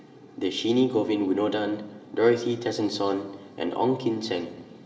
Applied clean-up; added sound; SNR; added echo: none; none; none; reverberation time 2.1 s.